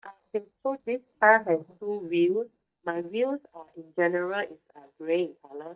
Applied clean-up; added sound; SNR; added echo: neural mask model DeepFilterNet 3.